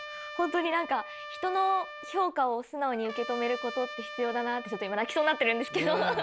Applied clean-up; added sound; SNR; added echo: none; Trumpet; 12 dB; none.